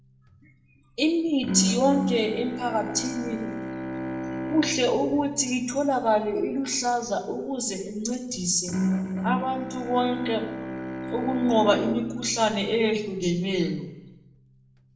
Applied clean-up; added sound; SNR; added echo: none; Bowed string instrument; 7 dB; reverberation time 0.7 s.